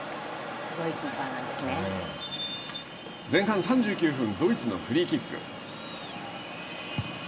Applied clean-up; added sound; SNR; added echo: none; Engine; 12 dB; reverberation time 2.4 s.